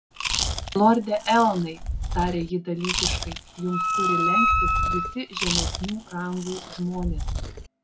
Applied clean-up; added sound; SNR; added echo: none; Chewing, mastication + Wind instrument, woodwind instrument; 0 dB; none.